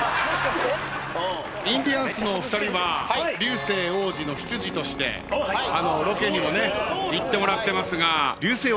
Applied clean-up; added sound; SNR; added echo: none; Squeak; 15 dB; none.